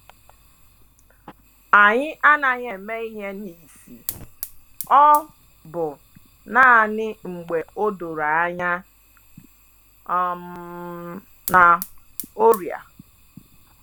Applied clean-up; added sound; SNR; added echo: none; Fire; 20 dB; none.